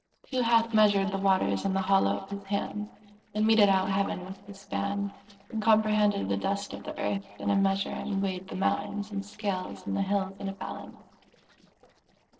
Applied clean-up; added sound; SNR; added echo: neural separator model SepFormer DNS4.